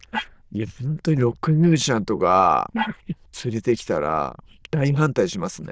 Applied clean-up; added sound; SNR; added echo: neural diffusion model UNIVERSE++.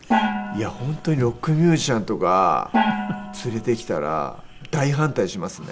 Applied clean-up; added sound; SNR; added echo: none; Gong; 5 dB; none.